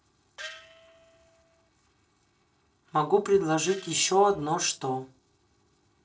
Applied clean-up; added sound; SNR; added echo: neural separator model SepFormer DNS4.